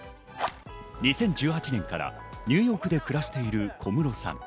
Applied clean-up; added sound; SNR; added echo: none; Fire; 15 dB; none.